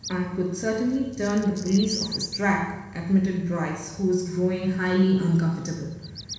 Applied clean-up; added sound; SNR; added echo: none; Bird vocalization, bird call, bird song; 16 dB; reverberation time 1.1 s.